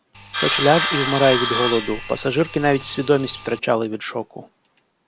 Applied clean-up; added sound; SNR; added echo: none; Sawing; 5 dB; none.